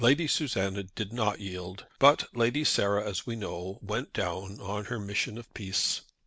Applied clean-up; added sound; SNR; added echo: none; none; none; none.